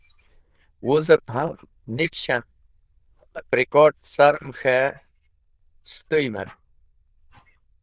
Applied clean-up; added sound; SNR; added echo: neural diffusion model UNIVERSE++.